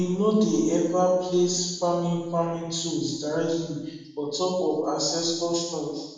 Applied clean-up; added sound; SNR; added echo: none; none; none; reverberation time 0.8 s.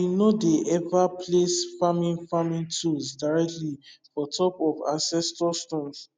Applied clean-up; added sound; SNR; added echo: none; none; none; none.